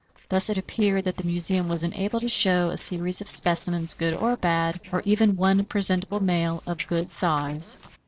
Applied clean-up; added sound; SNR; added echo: neural separator model SepFormer DNS4.